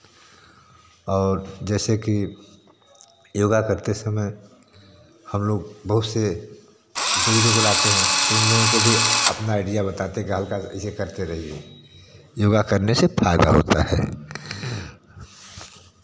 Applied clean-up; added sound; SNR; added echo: none; Drill; -4 dB; none.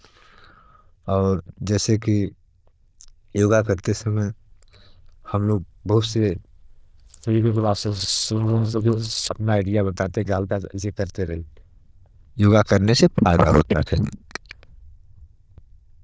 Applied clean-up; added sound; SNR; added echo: neural diffusion model UNIVERSE++.